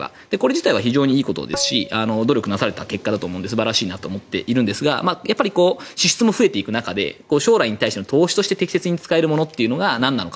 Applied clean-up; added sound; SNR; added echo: none; Tabla; 15 dB; none.